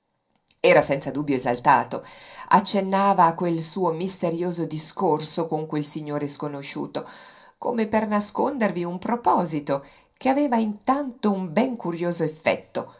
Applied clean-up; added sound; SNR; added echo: none; none; none; reverberation time 0.3 s.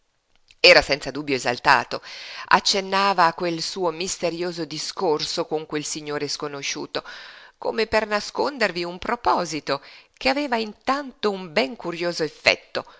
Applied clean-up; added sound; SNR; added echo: none; none; none; none.